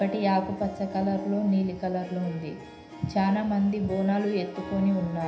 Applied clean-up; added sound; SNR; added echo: none; Harp; 15 dB; reverberation time 0.5 s.